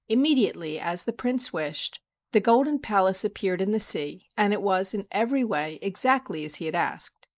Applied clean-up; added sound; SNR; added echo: neural mask model Resemble Enhance denoiser.